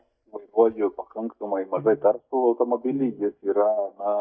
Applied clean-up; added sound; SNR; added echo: neural mask model DeepFilterNet 3.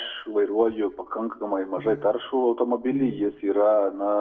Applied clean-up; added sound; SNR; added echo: neural separator model SepFormer DNS4.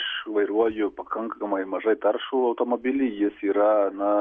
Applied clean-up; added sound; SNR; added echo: none; none; none; none.